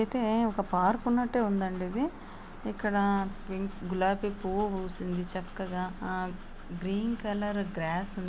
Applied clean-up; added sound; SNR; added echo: none; none; none; none.